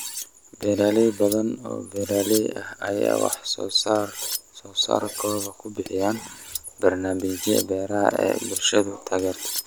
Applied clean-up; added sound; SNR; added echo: none; Cutlery, silverware; 12 dB; none.